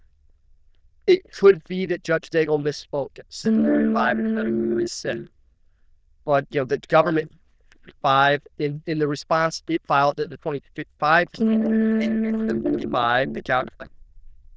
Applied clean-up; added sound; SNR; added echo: neural diffusion model UNIVERSE++.